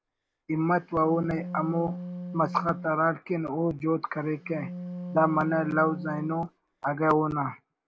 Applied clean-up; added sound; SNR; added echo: none; Wind instrument, woodwind instrument; 11 dB; none.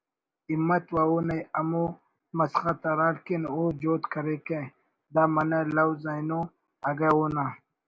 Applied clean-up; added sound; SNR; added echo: none; none; none; none.